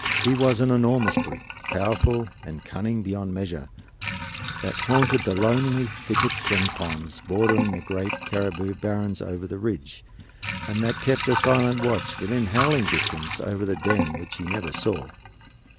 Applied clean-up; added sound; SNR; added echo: none; Sink (filling or washing) / Water; 5 dB; none.